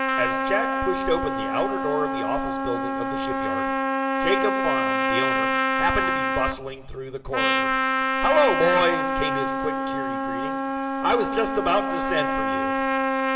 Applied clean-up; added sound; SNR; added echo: none; Trumpet; -3 dB; reverberation time 2.7 s.